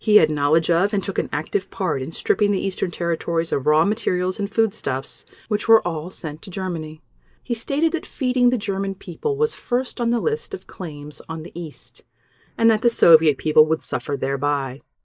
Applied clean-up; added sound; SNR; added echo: neural mask model Resemble Enhance denoiser.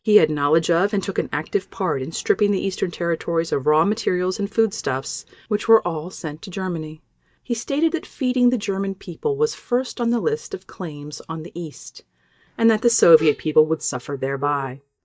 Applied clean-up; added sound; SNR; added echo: neural mask model DeepFilterNet 3.